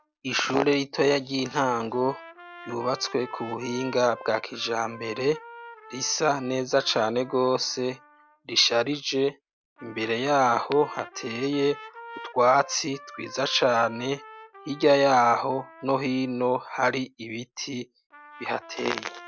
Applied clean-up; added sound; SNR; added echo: none; Trumpet; 20 dB; none.